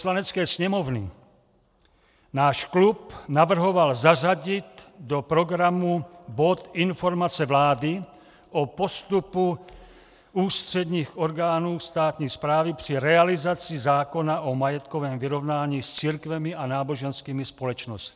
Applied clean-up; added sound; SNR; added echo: none; none; none; none.